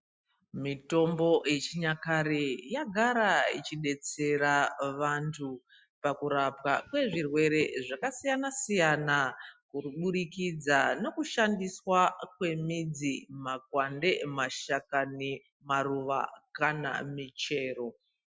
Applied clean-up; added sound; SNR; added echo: classical method Wiener filter.